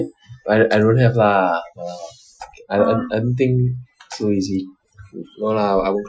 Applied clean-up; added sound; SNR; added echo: classical method Wiener filter.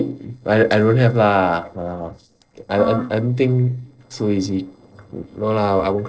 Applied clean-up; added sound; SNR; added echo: neural separator model SepFormer DNS4.